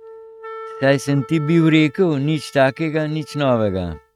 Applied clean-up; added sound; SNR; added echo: neural mask model RNNoise.